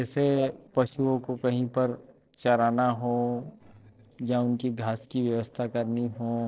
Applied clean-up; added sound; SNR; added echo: neural separator model SepFormer DNS4.